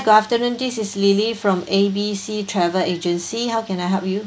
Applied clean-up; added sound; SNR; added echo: none; none; none; none.